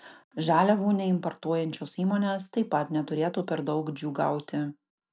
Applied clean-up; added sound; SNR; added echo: none; none; none; none.